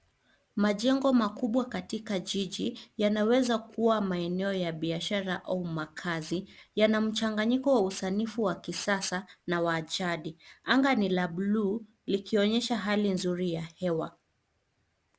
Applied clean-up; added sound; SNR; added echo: none; none; none; none.